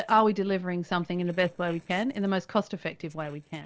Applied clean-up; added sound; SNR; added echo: neural separator model SepFormer DNS4.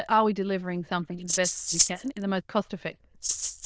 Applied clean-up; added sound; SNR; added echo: neural diffusion model UNIVERSE++.